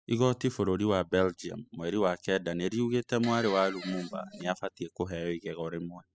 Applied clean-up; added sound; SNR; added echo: classical method spectral subtraction.